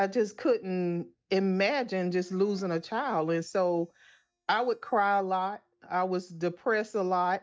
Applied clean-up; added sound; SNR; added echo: neural mask model DeepFilterNet 3.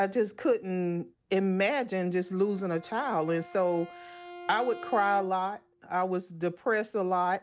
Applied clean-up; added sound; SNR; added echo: none; Bowed string instrument; 20 dB; none.